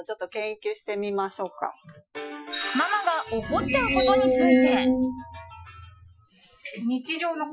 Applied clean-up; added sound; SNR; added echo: classical method Wiener filter.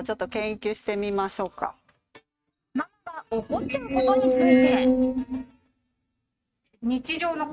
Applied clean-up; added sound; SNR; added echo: neural mask model RNNoise.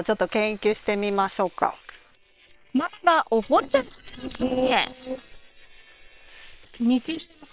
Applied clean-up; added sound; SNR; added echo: neural separator model SepFormer WHAM!.